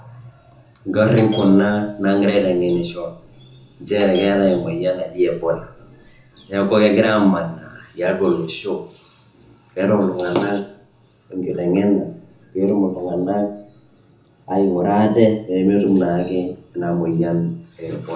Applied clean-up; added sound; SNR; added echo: none; Bell; 16 dB; reverberation time 0.6 s.